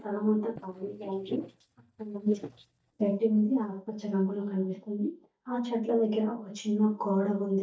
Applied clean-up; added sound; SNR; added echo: neural mask model DeepFilterNet 3.